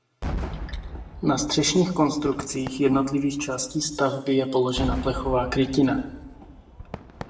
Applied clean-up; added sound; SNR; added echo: none; Cheering / Fireworks; 11 dB; reverberation time 0.8 s.